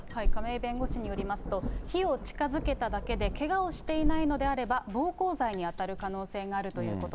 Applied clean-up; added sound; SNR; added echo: none; Liquid + Thunder / Rain; 2 dB; none.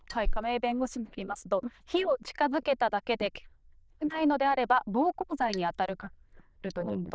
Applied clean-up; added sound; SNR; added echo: neural diffusion model UNIVERSE++.